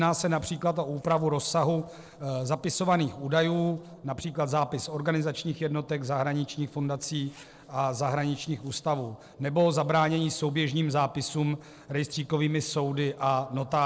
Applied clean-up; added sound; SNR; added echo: neural separator model SepFormer DNS4.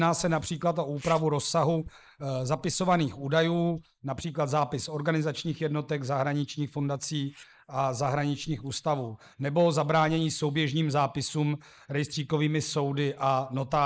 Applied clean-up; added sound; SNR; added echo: neural mask model Resemble Enhance denoiser.